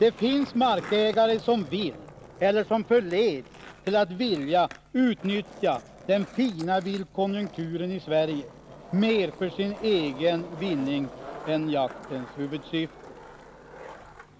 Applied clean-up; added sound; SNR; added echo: none; Skateboard; 17 dB; none.